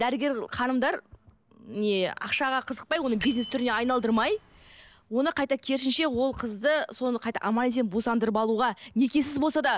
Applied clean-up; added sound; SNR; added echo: none; Bell; 12 dB; none.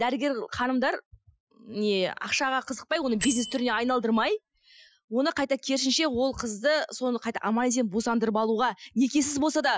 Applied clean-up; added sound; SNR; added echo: classical method Wiener filter.